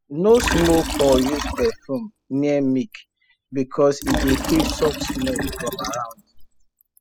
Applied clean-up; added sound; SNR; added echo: classical method spectral subtraction.